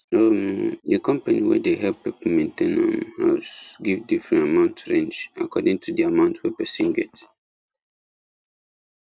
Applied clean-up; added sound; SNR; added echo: none; none; none; none.